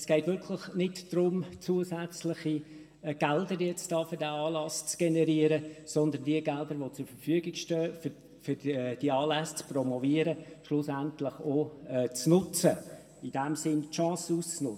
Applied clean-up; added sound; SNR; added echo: none; none; none; reverberation time 1.4 s.